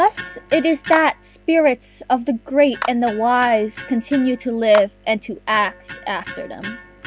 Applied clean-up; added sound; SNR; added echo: none; Clapping + Electric guitar; 15 dB; none.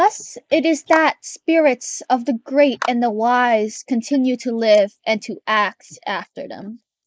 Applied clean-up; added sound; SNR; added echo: neural mask model Resemble Enhance denoiser.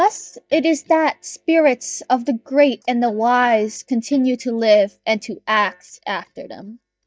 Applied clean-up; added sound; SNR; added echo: neural mask model DeepFilterNet 3.